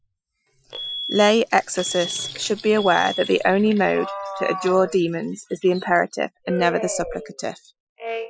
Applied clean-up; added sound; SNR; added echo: classical method Wiener filter.